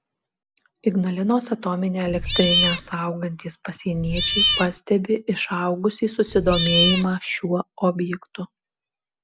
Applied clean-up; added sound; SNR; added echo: none; Cat; -1 dB; none.